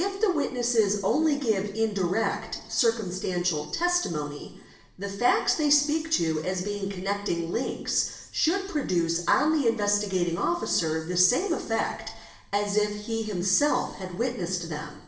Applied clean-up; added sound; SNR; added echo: none; none; none; reverberation time 0.8 s.